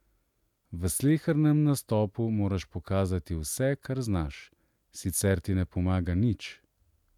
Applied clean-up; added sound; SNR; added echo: none; none; none; none.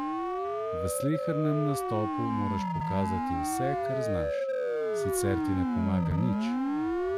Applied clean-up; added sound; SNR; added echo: none; Siren; -4 dB; none.